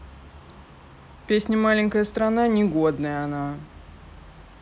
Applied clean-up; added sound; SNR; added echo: none; none; none; none.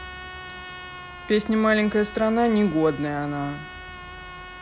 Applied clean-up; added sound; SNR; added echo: none; Trumpet; 15 dB; none.